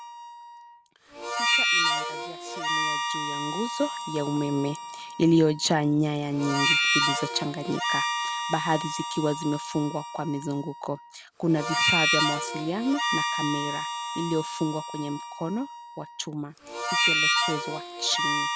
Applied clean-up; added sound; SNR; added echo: none; Harmonica; 0 dB; none.